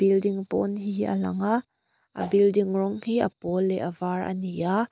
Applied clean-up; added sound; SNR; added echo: none; Whoosh, swoosh, swish; 11 dB; none.